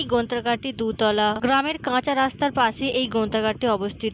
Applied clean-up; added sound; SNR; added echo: none; none; none; none.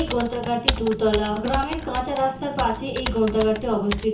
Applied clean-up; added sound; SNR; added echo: none; Computer keyboard; 7 dB; reverberation time 0.6 s.